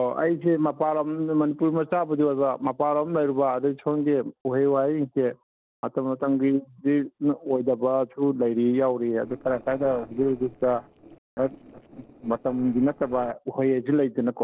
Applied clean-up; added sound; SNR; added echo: neural separator model SepFormer DNS4.